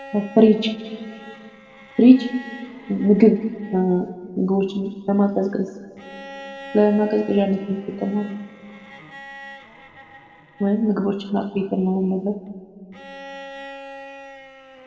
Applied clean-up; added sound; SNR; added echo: none; Bowed string instrument; 20 dB; reverberation time 1.6 s.